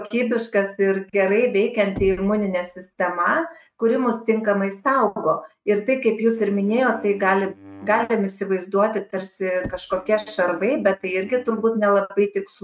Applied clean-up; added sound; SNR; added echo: neural mask model RNNoise.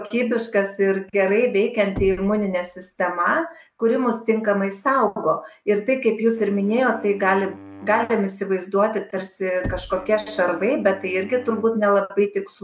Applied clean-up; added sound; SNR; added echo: none; Wind instrument, woodwind instrument + Knock / Wood; 17 dB; none.